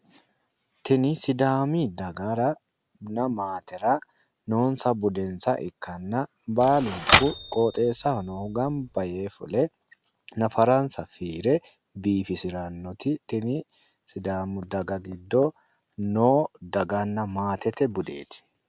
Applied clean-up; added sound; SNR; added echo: none; Typewriter; 1 dB; none.